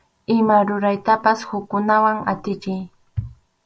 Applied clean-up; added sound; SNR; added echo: none; none; none; none.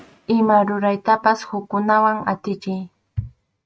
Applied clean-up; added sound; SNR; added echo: neural mask model RNNoise.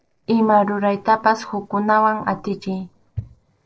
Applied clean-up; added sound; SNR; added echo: neural separator model SepFormer DNS4.